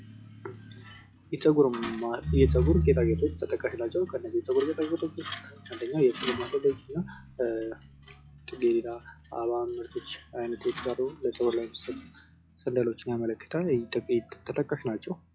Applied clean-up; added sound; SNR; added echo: classical method log-MMSE.